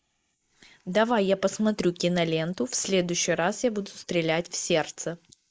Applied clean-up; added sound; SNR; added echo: neural mask model Resemble Enhance denoiser.